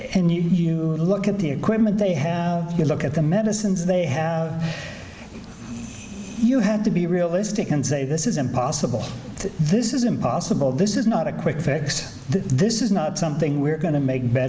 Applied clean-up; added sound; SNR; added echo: none; none; none; none.